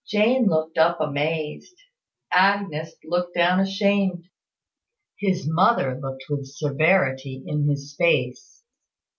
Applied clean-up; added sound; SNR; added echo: none; none; none; none.